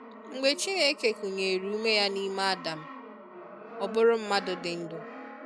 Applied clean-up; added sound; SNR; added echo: none; Brass instrument; 14 dB; none.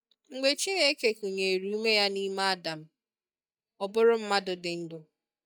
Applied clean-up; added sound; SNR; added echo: neural mask model DeepFilterNet 3.